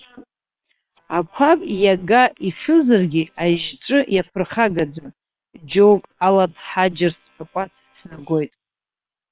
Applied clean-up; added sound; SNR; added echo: neural separator model SepFormer WHAM!.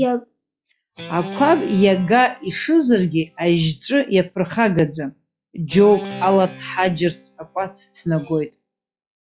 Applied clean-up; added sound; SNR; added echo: classical method log-MMSE.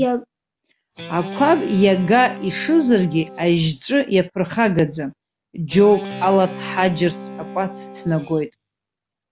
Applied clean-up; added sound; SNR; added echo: none; Guitar; 14 dB; none.